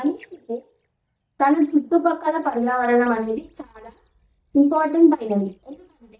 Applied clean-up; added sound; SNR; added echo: neural mask model DeepFilterNet 3.